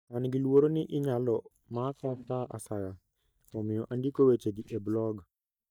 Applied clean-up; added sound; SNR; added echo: neural mask model DeepFilterNet 3.